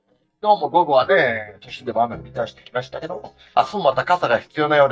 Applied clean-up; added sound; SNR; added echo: neural mask model DeepFilterNet 3.